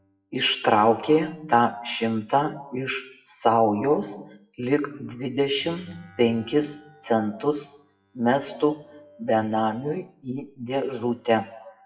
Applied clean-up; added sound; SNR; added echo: classical method WPE with log-MMSE.